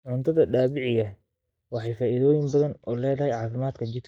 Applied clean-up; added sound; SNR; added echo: neural mask model DeepFilterNet 3.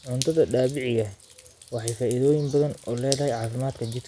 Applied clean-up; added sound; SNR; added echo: none; Drip; 13 dB; none.